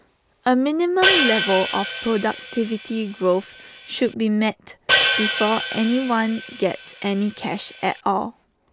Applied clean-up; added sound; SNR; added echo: none; Hi-hat; 0 dB; none.